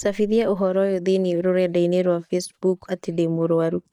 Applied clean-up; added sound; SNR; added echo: neural mask model DeepFilterNet 3.